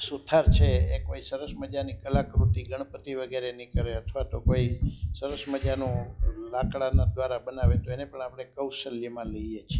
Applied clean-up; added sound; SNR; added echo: classical method log-MMSE.